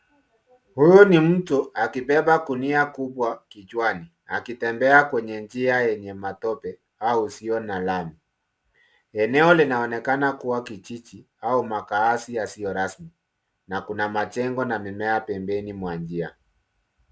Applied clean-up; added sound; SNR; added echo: none; none; none; none.